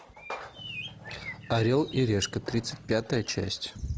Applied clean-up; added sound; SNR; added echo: none; Engine / Truck / Car + Bird; 15 dB; none.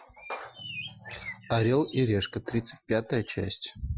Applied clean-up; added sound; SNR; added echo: classical method Wiener filter.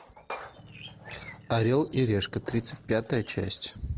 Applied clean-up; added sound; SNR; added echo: neural separator model SepFormer DNS4.